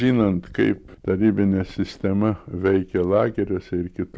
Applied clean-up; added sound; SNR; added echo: none; none; none; none.